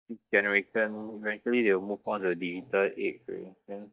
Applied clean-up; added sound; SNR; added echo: neural mask model DeepFilterNet 3.